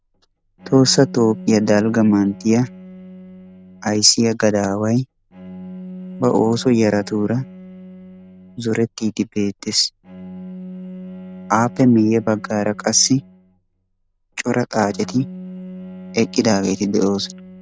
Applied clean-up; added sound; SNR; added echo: none; Bowed string instrument; 17 dB; none.